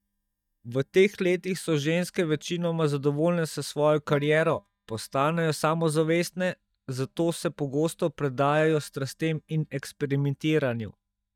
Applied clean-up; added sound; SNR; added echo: neural mask model DeepFilterNet 3.